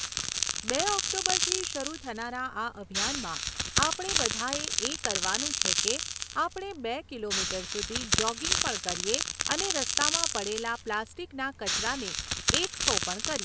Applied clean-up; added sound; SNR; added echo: none; Crackle; -4 dB; none.